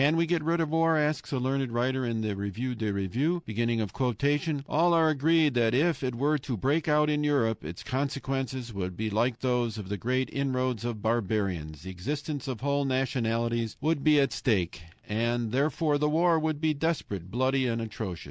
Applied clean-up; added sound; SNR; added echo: none; none; none; none.